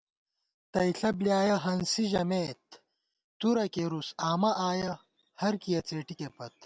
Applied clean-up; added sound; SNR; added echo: none; none; none; none.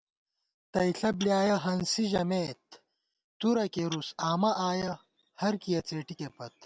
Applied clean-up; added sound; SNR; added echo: none; Tap / Glass; 18 dB; none.